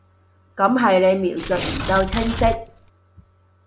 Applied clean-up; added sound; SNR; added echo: none; Tearing; 6 dB; none.